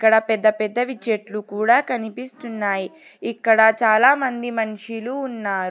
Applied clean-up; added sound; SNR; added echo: none; none; none; none.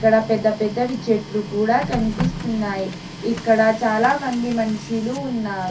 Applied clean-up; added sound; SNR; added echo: none; Printer; 10 dB; reverberation time 0.3 s.